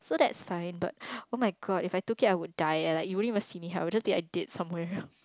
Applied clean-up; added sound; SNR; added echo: none; none; none; none.